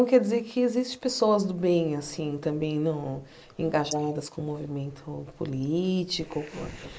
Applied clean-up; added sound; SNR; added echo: neural mask model Resemble Enhance denoiser.